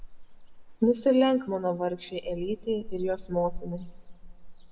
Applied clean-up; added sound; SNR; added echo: none; Ocean; 12 dB; reverberation time 0.9 s.